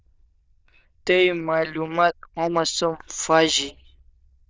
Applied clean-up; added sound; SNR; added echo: neural diffusion model UNIVERSE++.